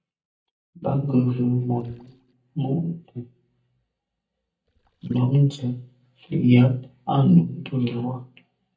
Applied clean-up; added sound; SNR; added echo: neural mask model DeepFilterNet 3.